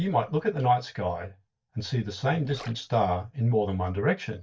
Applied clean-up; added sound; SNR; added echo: neural mask model DeepFilterNet 3.